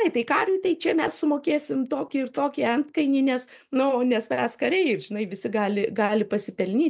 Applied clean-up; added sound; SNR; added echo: none; none; none; none.